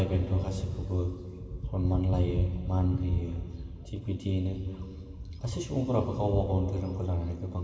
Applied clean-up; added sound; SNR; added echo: none; none; none; reverberation time 2.5 s.